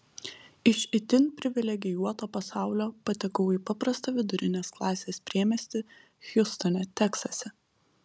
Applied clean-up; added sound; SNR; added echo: none; none; none; none.